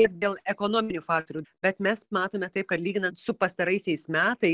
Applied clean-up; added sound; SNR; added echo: none; none; none; none.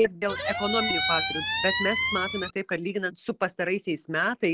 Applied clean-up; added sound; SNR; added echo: none; Squeak; 0 dB; none.